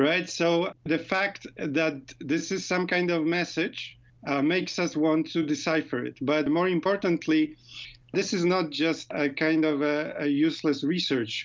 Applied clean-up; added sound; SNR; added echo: none; none; none; none.